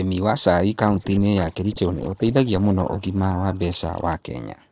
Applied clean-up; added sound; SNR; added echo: neural separator model SepFormer DNS4.